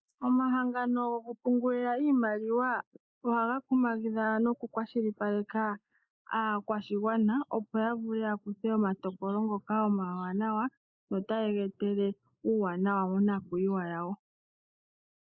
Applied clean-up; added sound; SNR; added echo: neural mask model Resemble Enhance denoiser.